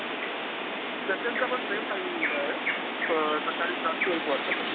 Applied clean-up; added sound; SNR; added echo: none; Bird vocalization, bird call, bird song; -2 dB; none.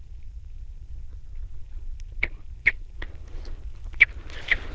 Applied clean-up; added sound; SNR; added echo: neural diffusion model UNIVERSE++.